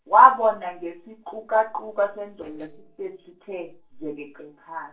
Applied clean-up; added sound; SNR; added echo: neural separator model SepFormer DNS4.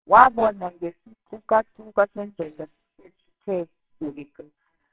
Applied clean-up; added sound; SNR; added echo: neural separator model SepFormer WHAMR!.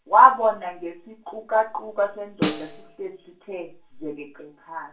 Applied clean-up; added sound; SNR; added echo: none; Snare drum; 10 dB; reverberation time 0.3 s.